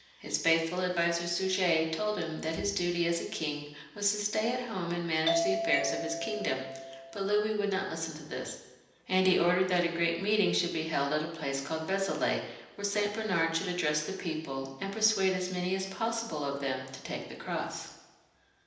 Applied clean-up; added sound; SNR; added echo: none; Doorbell; 3 dB; reverberation time 0.9 s.